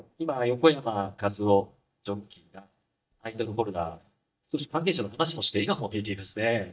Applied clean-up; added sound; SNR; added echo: neural mask model DeepFilterNet 3.